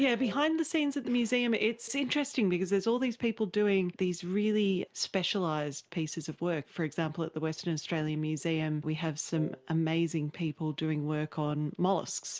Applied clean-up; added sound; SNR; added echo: none; Wind instrument, woodwind instrument; 17 dB; none.